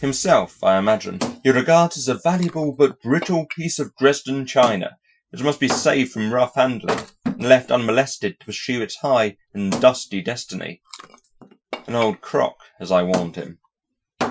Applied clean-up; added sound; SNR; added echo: classical method Wiener filter.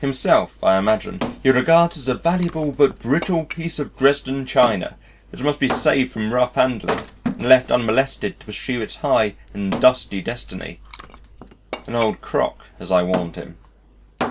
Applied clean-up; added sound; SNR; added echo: none; Wood; 13 dB; none.